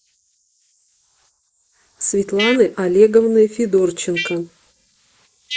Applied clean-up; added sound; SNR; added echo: neural mask model Resemble Enhance denoiser.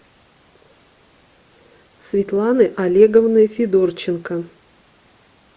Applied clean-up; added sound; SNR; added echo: none; none; none; none.